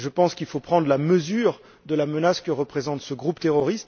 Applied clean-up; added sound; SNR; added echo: none; none; none; none.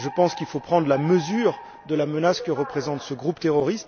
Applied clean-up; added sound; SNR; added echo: none; Alarm; 15 dB; none.